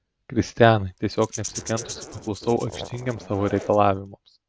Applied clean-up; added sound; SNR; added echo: none; Zipper (clothing) + Rattle / Rattle (instrument); 14 dB; none.